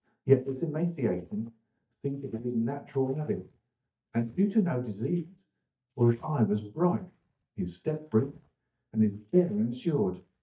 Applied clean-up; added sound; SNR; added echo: neural mask model DeepFilterNet 3.